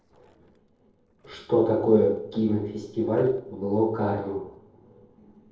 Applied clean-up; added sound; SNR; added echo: neural separator model SepFormer DNS4.